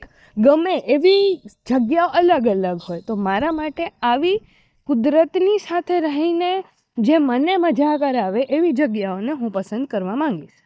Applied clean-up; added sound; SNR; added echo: neural mask model DeepFilterNet 3.